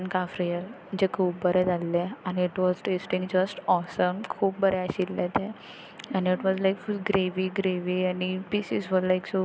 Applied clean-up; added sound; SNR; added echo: none; none; none; none.